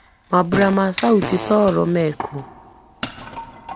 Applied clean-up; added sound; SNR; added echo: none; Wood + Fart; 11 dB; none.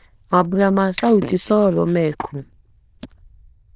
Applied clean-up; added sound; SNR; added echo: neural diffusion model UNIVERSE++.